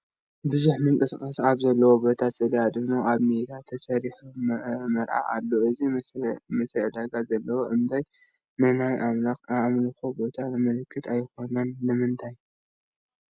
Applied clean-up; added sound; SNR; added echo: none; none; none; none.